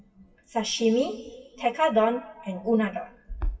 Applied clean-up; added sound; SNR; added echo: classical method WPE with log-MMSE.